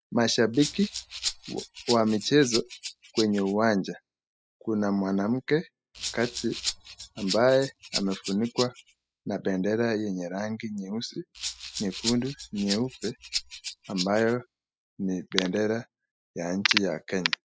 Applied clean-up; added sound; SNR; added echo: classical method spectral subtraction.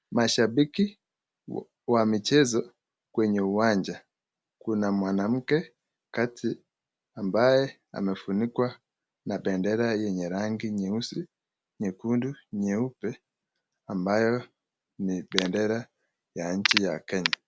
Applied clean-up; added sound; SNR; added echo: none; none; none; none.